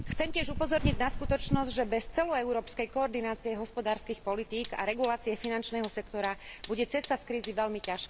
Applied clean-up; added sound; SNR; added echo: none; Fire; 5 dB; none.